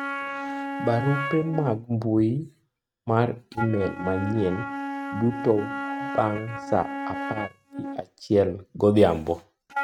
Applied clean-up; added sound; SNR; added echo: neural mask model RNNoise.